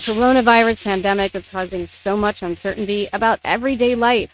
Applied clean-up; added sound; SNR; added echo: neural mask model RNNoise.